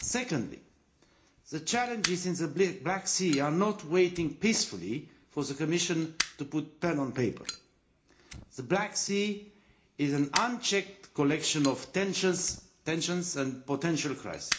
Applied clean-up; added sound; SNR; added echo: none; Fire; 13 dB; reverberation time 0.4 s.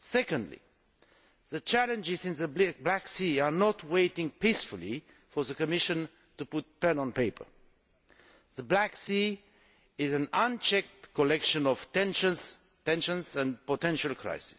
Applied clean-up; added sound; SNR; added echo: none; none; none; none.